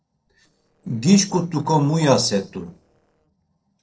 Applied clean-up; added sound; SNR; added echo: neural separator model SepFormer DNS4.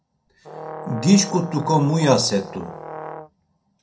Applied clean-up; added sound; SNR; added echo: none; Brass instrument; 13 dB; reverberation time 0.2 s.